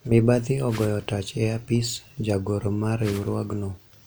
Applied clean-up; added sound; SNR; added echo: none; Whoosh, swoosh, swish; 18 dB; none.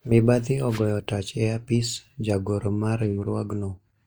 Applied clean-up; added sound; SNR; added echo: neural mask model DeepFilterNet 3.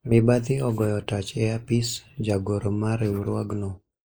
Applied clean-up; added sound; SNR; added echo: neural mask model Resemble Enhance denoiser.